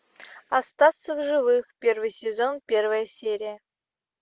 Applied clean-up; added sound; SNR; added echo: none; none; none; none.